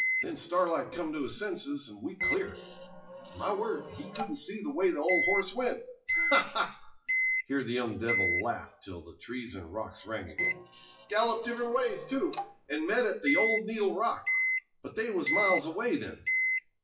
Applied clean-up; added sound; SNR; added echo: classical method WPE with log-MMSE.